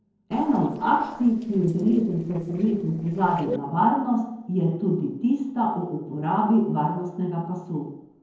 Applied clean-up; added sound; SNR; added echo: neural separator model SepFormer DNS4.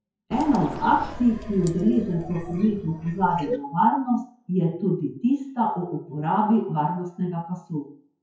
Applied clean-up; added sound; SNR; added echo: classical method WPE with log-MMSE.